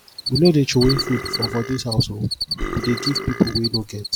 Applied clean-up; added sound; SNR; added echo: none; Cricket + Burping, eructation; 6 dB; none.